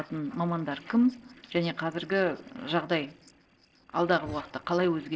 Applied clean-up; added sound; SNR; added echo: neural separator model SepFormer DNS4.